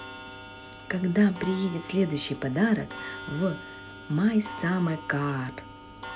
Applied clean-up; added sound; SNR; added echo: none; Clock; 14 dB; none.